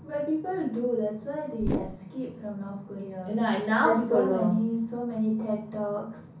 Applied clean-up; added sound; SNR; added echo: none; Whoosh, swoosh, swish; 1 dB; reverberation time 0.6 s.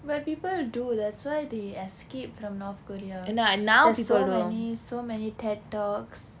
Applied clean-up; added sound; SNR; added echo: none; none; none; none.